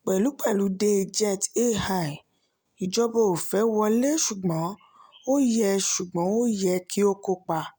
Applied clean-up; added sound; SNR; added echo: none; none; none; none.